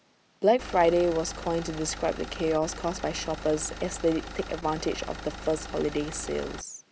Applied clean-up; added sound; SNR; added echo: none; Engine; 11 dB; none.